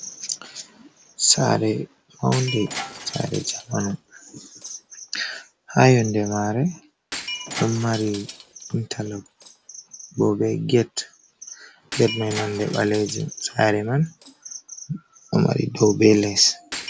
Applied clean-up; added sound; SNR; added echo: none; Shatter; 16 dB; none.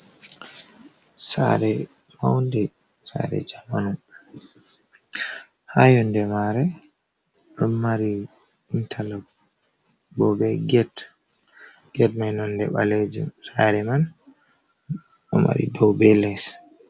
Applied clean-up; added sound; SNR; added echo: none; none; none; none.